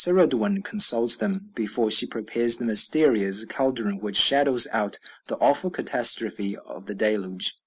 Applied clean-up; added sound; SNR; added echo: none; none; none; none.